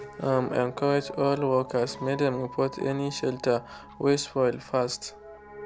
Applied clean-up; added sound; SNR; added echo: none; Piano + Tick-tock; 16 dB; none.